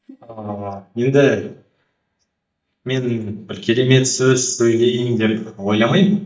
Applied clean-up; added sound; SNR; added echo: neural mask model DeepFilterNet 3.